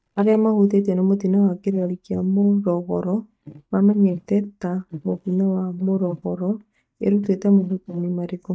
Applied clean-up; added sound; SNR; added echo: neural mask model DeepFilterNet 3.